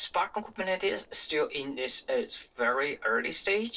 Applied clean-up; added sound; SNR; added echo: neural separator model SepFormer DNS4.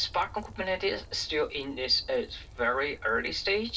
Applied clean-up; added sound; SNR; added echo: none; Rain; 17 dB; reverberation time 0.1 s.